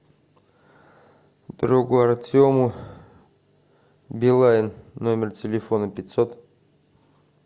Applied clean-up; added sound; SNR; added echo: none; none; none; none.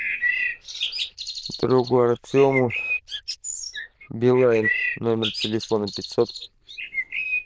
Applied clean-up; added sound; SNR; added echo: neural diffusion model UNIVERSE++.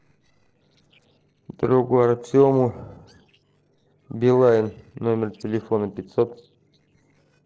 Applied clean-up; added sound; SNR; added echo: neural separator model SepFormer DNS4.